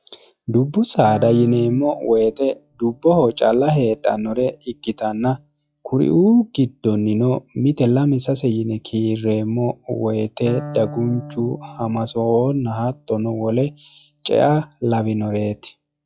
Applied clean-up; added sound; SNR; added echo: classical method log-MMSE.